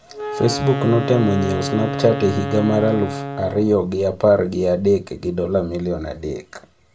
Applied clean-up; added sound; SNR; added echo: none; Wind instrument, woodwind instrument; 9 dB; reverberation time 0.2 s.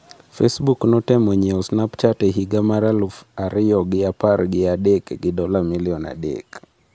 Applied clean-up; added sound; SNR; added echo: none; none; none; none.